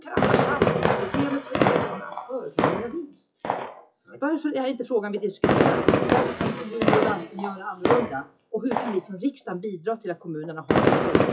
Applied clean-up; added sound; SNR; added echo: classical method WPE with log-MMSE.